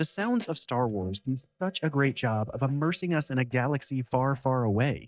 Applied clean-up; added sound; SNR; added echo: neural mask model DeepFilterNet 3.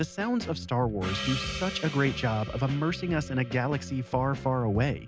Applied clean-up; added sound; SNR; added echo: none; Gong; 13 dB; none.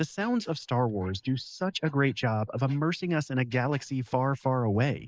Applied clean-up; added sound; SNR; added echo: neural mask model Resemble Enhance denoiser.